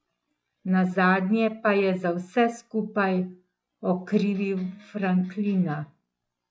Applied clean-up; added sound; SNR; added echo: classical method log-MMSE.